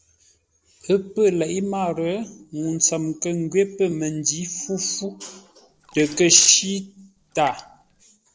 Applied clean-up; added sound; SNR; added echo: neural separator model SepFormer DNS4.